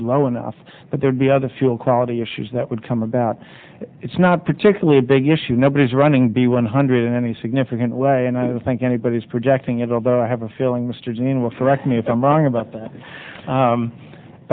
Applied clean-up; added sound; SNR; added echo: none; none; none; none.